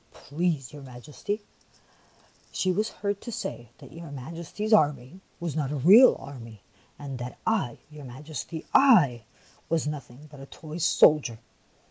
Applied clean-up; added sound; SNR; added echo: none; none; none; none.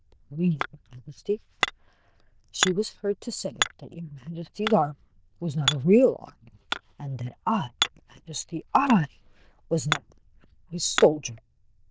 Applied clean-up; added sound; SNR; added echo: neural diffusion model UNIVERSE++.